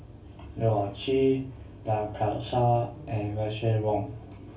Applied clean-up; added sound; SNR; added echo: none; none; none; reverberation time 0.2 s.